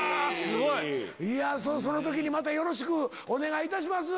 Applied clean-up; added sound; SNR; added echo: none; none; none; none.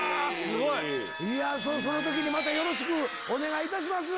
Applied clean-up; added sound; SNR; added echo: none; Vehicle; 7 dB; none.